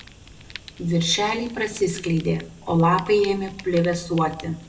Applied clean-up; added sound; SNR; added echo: none; Fire; 20 dB; reverberation time 0.6 s.